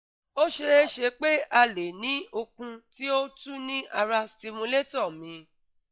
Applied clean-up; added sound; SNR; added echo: classical method log-MMSE.